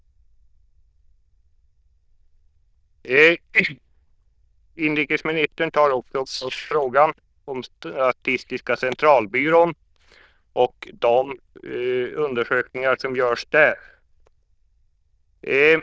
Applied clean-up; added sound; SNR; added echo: neural diffusion model UNIVERSE++.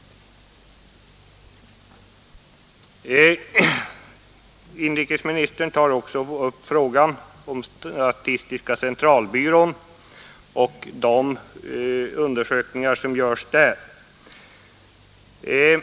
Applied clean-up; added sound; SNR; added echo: none; none; none; none.